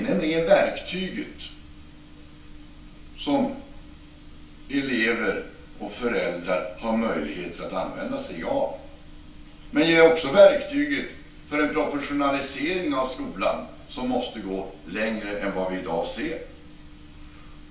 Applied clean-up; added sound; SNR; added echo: none; none; none; reverberation time 0.4 s.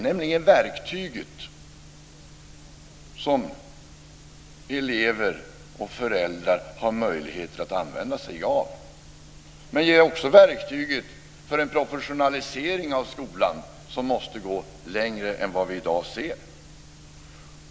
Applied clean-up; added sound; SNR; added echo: none; none; none; none.